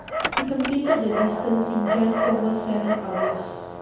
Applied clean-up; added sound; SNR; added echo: none; Dog; 1 dB; reverberation time 0.9 s.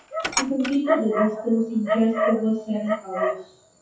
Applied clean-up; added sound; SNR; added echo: classical method WPE with log-MMSE.